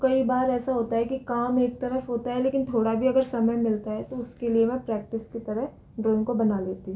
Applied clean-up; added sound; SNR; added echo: none; none; none; none.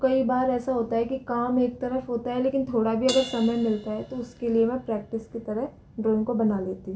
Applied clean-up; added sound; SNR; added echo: none; Crash cymbal; 19 dB; none.